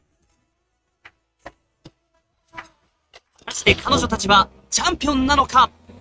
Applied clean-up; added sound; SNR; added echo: neural mask model RNNoise.